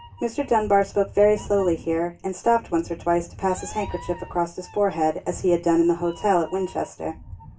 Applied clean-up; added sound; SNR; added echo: none; Meow; 17 dB; reverberation time 0.2 s.